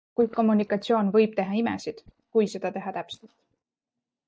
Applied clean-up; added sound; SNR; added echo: neural mask model DeepFilterNet 3.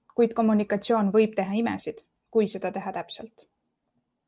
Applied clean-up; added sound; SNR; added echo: none; none; none; none.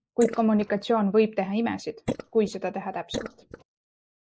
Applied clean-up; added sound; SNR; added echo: neural mask model Resemble Enhance denoiser.